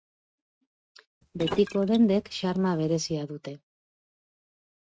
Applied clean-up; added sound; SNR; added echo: neural mask model RNNoise.